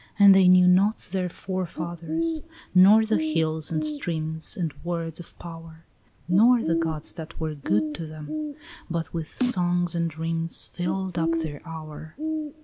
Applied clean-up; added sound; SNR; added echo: none; Bird + Snare drum; 8 dB; none.